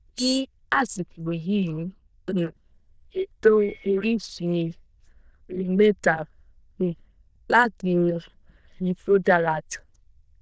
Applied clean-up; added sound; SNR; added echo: neural diffusion model UNIVERSE++.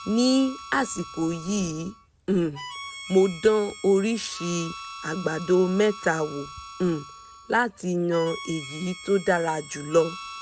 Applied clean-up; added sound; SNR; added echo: none; Harmonica; 15 dB; none.